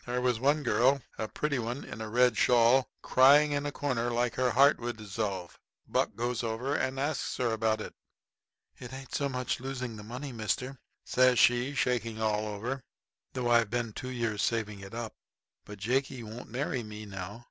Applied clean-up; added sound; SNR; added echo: none; none; none; none.